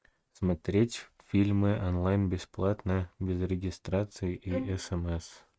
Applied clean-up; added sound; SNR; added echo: neural mask model RNNoise.